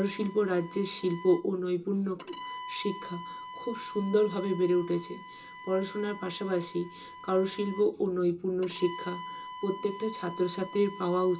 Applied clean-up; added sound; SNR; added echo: none; Bowed string instrument; 14 dB; reverberation time 0.2 s.